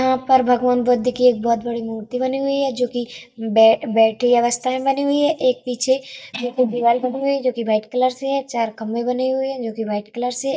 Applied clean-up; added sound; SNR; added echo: neural mask model DeepFilterNet 3.